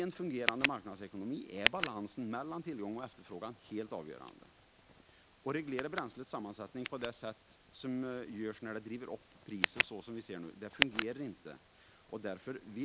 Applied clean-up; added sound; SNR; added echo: none; Tick; -1 dB; none.